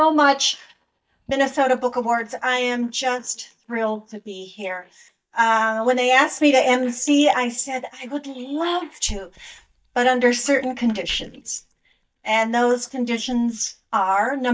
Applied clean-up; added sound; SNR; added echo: neural mask model DeepFilterNet 3.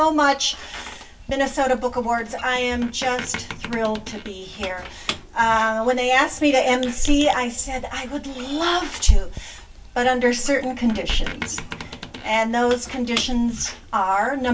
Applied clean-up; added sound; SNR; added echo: none; Squeak; 15 dB; reverberation time 0.2 s.